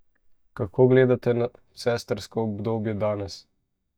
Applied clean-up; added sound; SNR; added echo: neural mask model DeepFilterNet 3.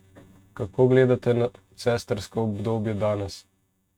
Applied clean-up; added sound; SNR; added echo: neural mask model RNNoise.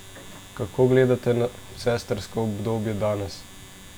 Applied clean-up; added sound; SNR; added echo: none; Domestic sounds, home sounds + Truck; 19 dB; none.